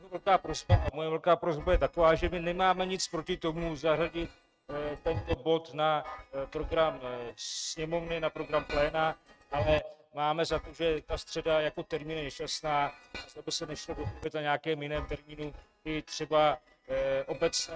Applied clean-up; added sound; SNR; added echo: neural mask model RNNoise.